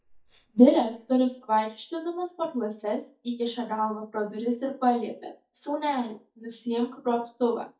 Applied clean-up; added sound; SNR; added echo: neural mask model DeepFilterNet 3.